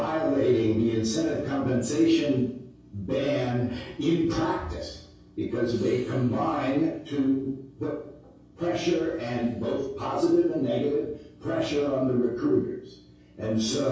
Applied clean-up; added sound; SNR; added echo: none; none; none; reverberation time 0.6 s.